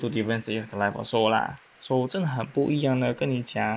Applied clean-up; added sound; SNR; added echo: neural mask model Resemble Enhance denoiser.